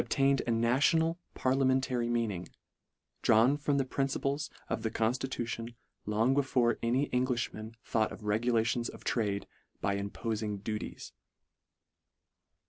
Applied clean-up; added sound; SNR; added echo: none; none; none; none.